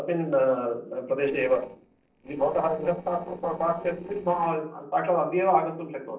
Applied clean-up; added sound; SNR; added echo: neural separator model SepFormer DNS4.